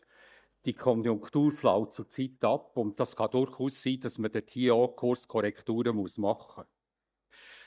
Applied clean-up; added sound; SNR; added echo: neural mask model DeepFilterNet 3.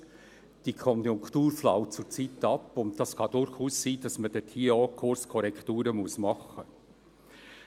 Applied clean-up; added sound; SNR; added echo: none; none; none; none.